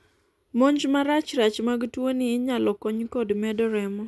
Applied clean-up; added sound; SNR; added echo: none; none; none; none.